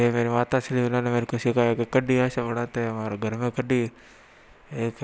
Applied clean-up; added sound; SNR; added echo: none; none; none; none.